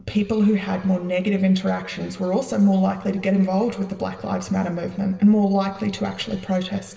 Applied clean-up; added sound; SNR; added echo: none; none; none; reverberation time 1.4 s.